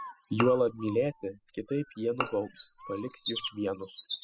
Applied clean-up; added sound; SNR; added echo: classical method spectral subtraction.